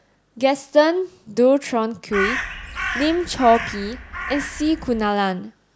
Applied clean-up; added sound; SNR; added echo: none; Crow; 7 dB; none.